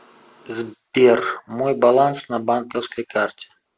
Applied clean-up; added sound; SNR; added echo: none; none; none; none.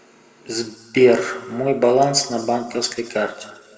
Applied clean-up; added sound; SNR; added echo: none; none; none; reverberation time 1.6 s.